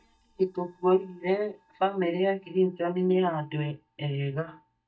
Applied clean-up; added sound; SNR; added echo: neural mask model DeepFilterNet 3.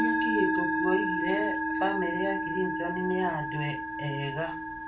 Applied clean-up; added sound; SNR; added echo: none; Musical instrument; -3 dB; reverberation time 0.3 s.